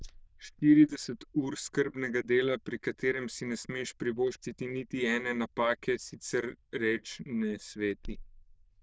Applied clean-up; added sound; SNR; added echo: neural diffusion model UNIVERSE++.